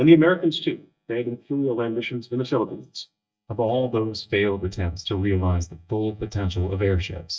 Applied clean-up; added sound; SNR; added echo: neural mask model DeepFilterNet 3.